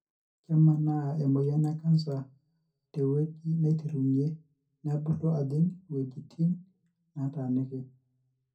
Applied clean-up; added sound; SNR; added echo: none; none; none; reverberation time 0.3 s.